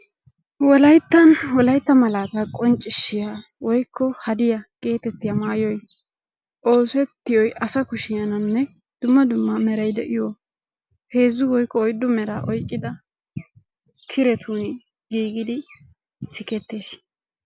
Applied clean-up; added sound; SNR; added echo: none; none; none; none.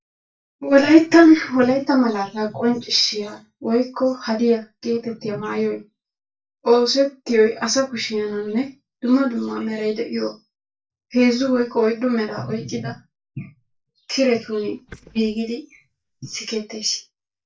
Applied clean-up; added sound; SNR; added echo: neural mask model DeepFilterNet 3.